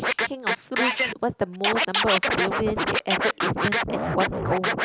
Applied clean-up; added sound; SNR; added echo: none; Scratching (performance technique); -3 dB; none.